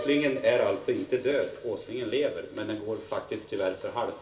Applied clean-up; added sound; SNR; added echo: none; Piano; 18 dB; reverberation time 0.4 s.